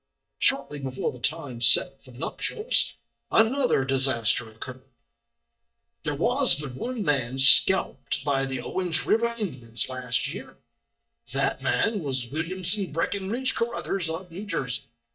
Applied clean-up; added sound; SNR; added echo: neural mask model DeepFilterNet 3.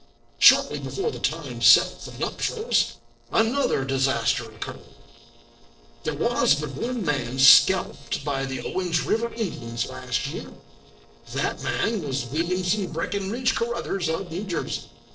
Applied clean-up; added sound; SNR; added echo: neural separator model SepFormer DNS4.